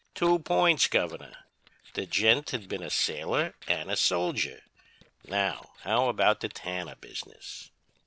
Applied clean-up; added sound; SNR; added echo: neural separator model SepFormer DNS4.